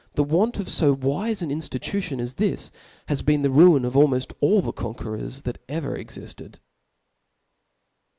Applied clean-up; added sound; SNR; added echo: none; none; none; none.